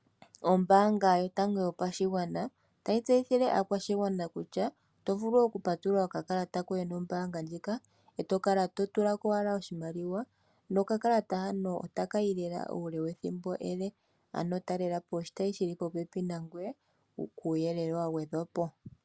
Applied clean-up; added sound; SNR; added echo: none; none; none; none.